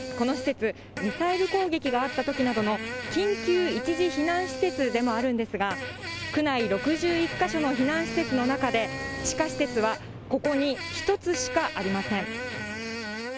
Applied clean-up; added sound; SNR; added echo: none; Fart; 8 dB; none.